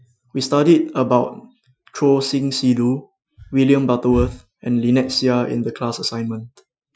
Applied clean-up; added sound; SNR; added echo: classical method Wiener filter.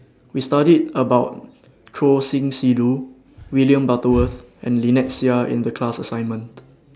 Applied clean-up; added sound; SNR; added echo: none; Breathing; 14 dB; none.